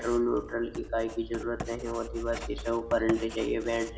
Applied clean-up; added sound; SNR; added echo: none; Writing; 10 dB; reverberation time 1.0 s.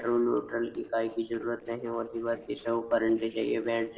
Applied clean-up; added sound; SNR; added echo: neural separator model SepFormer DNS4.